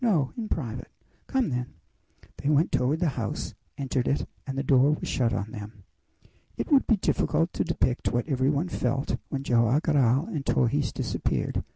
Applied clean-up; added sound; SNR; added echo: none; none; none; none.